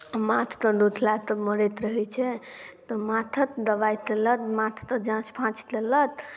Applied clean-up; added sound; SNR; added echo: none; none; none; none.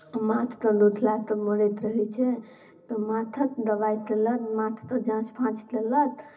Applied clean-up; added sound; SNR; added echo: none; none; none; reverberation time 0.4 s.